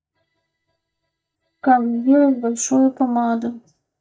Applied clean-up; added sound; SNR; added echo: neural mask model DeepFilterNet 3.